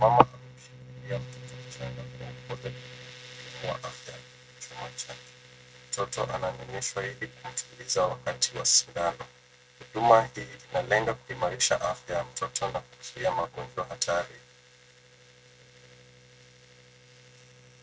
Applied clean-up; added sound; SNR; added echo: neural mask model RNNoise.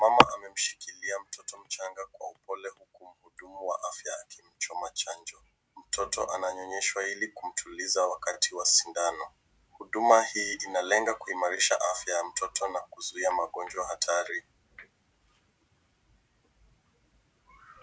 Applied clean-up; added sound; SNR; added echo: none; none; none; none.